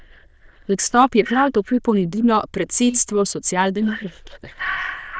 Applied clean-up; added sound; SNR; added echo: neural diffusion model UNIVERSE++.